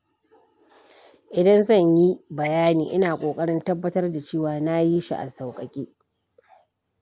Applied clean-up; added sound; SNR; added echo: none; none; none; none.